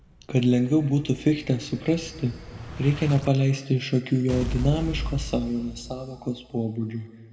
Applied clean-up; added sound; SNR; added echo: none; Explosion; 12 dB; reverberation time 1.7 s.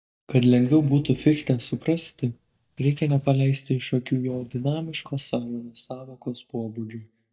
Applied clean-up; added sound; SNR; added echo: neural mask model DeepFilterNet 3.